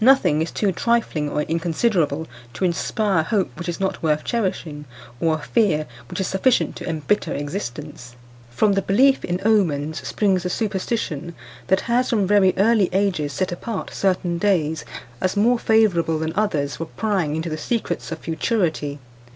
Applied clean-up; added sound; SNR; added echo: none; none; none; none.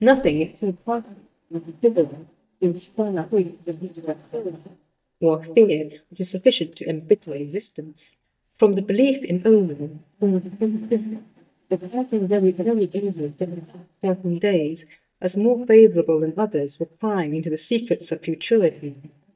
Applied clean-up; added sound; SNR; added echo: neural mask model DeepFilterNet 3.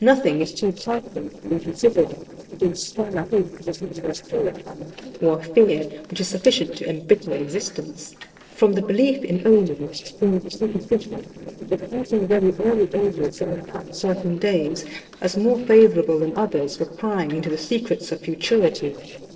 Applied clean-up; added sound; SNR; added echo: neural separator model SepFormer DNS4.